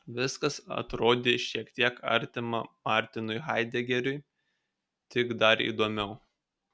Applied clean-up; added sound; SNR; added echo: none; none; none; none.